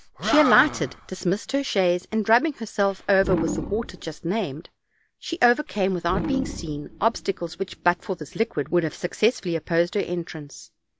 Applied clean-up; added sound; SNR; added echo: none; Animal; 10 dB; none.